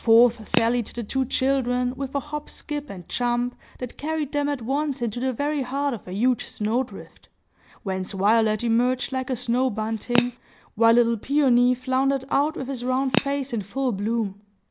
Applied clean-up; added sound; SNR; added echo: none; Crack / Crackle; 4 dB; none.